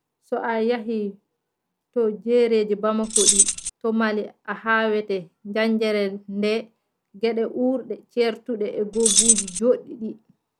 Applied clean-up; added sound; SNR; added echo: none; Keys jangling; -5 dB; none.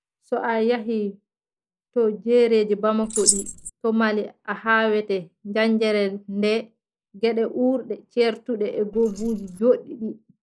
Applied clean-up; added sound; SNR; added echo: neural mask model Resemble Enhance denoiser.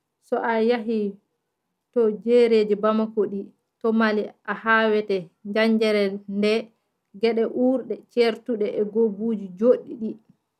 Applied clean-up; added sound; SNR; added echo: none; none; none; none.